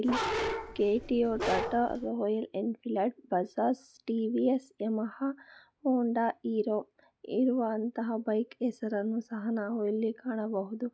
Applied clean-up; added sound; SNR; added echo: none; Bark; 4 dB; none.